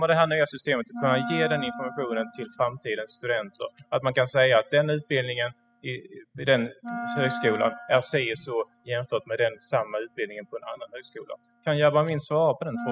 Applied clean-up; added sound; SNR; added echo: classical method spectral subtraction.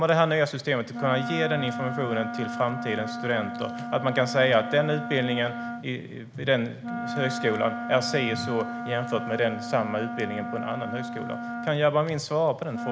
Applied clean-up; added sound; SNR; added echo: none; Wind instrument, woodwind instrument; 7 dB; none.